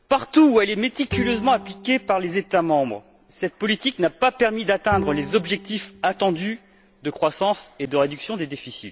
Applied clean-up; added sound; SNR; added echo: none; Bowed string instrument; 14 dB; none.